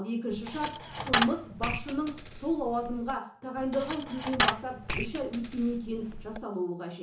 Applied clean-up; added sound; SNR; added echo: none; Coin (dropping); 1 dB; reverberation time 0.8 s.